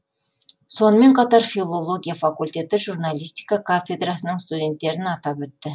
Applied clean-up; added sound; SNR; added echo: none; none; none; none.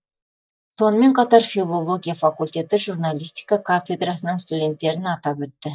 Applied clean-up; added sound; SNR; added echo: neural mask model DeepFilterNet 3.